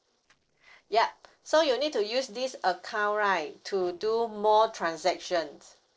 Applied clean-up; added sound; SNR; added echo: neural separator model SepFormer DNS4.